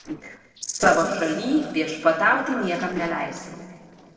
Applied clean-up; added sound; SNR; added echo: neural separator model SepFormer DNS4.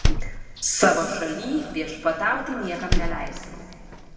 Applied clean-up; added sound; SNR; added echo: none; Door; 1 dB; reverberation time 1.9 s.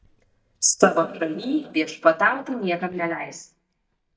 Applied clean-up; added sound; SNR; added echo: neural mask model DeepFilterNet 3.